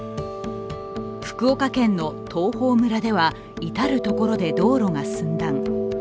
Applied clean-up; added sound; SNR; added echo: none; none; none; none.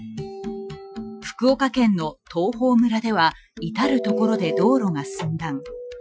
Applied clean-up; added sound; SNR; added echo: classical method Wiener filter.